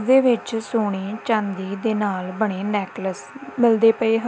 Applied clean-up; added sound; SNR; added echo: none; none; none; none.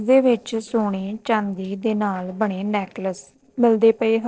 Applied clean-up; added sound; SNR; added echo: neural separator model SepFormer DNS4.